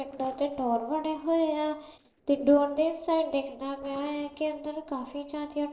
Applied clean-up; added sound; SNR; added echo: neural separator model SepFormer DNS4.